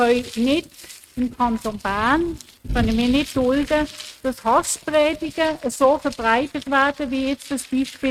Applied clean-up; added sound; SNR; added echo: neural mask model RNNoise.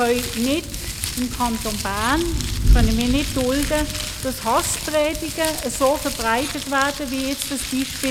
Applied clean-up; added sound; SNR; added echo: none; Thunder / Rain + Crumpling, crinkling; 2 dB; none.